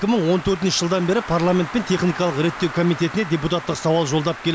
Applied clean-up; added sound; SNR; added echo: none; Traffic noise, roadway noise; 13 dB; none.